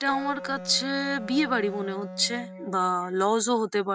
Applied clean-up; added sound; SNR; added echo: none; Wind instrument, woodwind instrument; 13 dB; none.